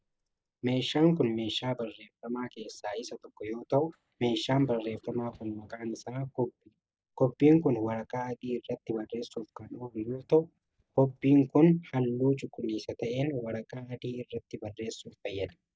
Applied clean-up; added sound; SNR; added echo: neural mask model DeepFilterNet 3.